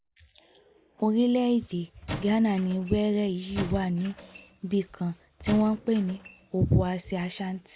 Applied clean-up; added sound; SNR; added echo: none; Squeak / Wood; 12 dB; none.